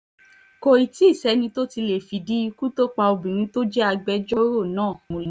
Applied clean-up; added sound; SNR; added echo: none; none; none; none.